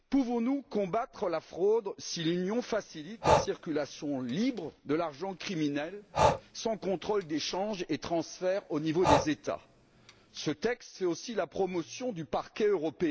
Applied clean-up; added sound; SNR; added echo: none; Breathing; 2 dB; none.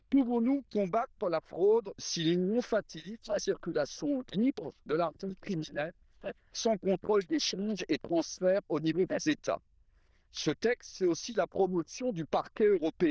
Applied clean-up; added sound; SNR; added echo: neural diffusion model UNIVERSE++.